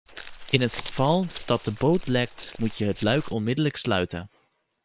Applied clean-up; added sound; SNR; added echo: neural separator model SepFormer WHAM!.